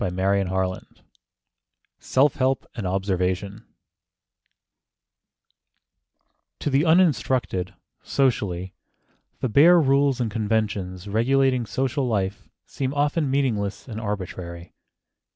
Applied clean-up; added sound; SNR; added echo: none; none; none; none.